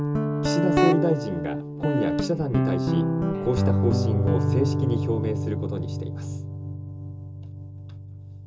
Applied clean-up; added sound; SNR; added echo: none; Guitar; -4 dB; reverberation time 0.2 s.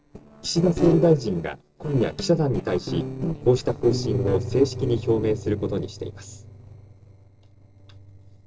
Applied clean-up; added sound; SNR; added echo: neural separator model SepFormer DNS4.